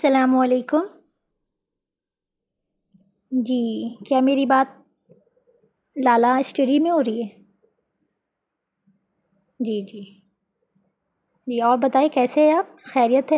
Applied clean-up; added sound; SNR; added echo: neural mask model Resemble Enhance denoiser.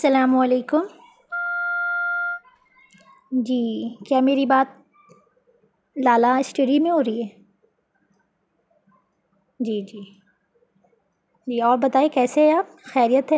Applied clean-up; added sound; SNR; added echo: none; Wind instrument, woodwind instrument; 5 dB; none.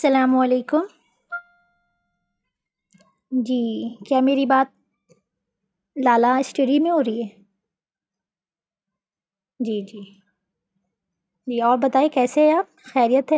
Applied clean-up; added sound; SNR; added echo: neural mask model RNNoise.